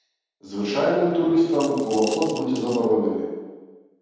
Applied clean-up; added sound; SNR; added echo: none; Coin (dropping) / Glass; 16 dB; reverberation time 1.2 s.